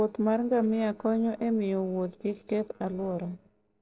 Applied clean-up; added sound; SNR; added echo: neural separator model SepFormer DNS4.